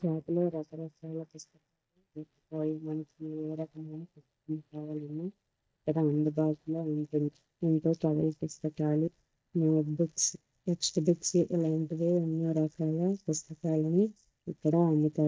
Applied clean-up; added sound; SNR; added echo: neural mask model DeepFilterNet 3.